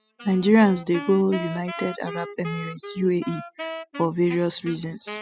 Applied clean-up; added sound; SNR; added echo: classical method spectral subtraction.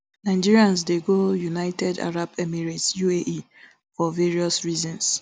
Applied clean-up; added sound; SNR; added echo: none; none; none; none.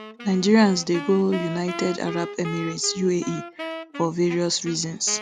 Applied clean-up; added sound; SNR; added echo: none; Wind instrument, woodwind instrument; 13 dB; none.